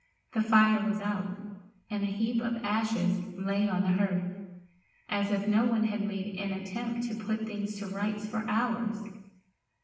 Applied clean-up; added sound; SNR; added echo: none; none; none; reverberation time 1.1 s.